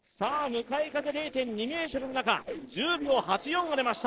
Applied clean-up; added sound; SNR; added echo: neural separator model SepFormer DNS4.